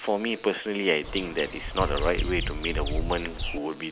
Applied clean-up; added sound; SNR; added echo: none; Bird vocalization, bird call, bird song; 2 dB; none.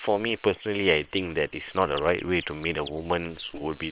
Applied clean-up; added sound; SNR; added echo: neural separator model SepFormer WHAM!.